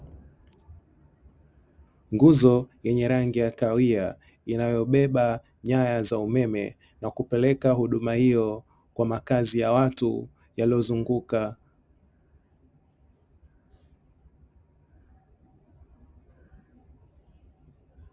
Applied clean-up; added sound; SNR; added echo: none; none; none; none.